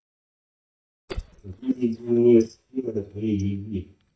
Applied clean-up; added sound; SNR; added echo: neural mask model DeepFilterNet 3.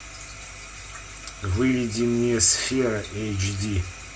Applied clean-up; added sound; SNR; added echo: none; none; none; none.